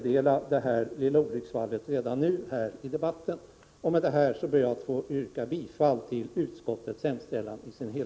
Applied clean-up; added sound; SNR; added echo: none; none; none; none.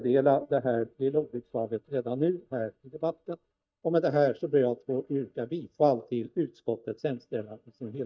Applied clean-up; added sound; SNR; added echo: neural mask model DeepFilterNet 3.